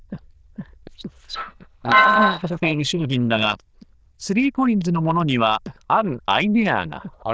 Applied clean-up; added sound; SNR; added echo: neural diffusion model UNIVERSE++.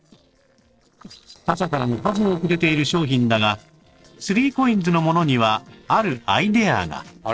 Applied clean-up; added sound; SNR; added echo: neural separator model SepFormer DNS4.